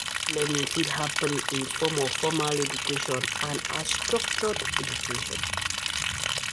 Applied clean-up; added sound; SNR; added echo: none; Liquid; -1 dB; none.